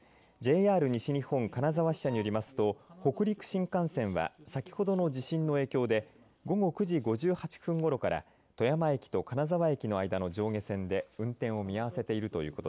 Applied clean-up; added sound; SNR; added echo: none; Wind instrument, woodwind instrument; 18 dB; none.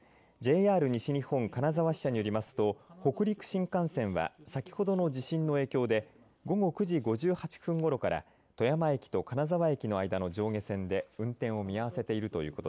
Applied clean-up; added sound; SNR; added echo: neural mask model Resemble Enhance denoiser.